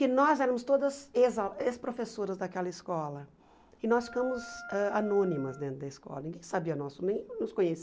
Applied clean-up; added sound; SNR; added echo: none; Wind instrument, woodwind instrument; 17 dB; none.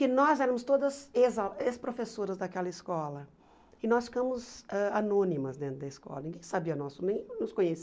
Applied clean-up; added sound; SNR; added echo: none; none; none; none.